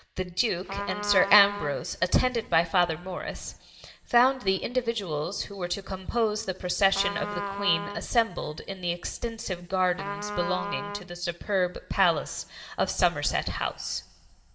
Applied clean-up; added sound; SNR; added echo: none; Trumpet; 7 dB; reverberation time 1.1 s.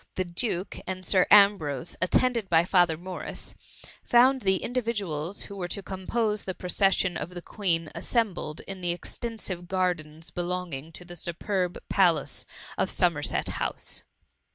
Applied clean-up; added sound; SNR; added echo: none; none; none; none.